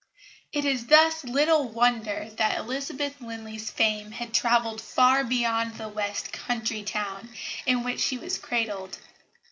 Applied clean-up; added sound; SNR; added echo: none; none; none; none.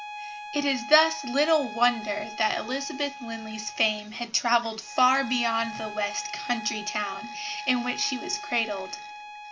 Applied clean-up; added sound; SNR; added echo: none; Bowed string instrument; 12 dB; none.